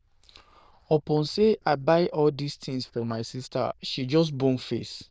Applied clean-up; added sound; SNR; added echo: neural diffusion model UNIVERSE++.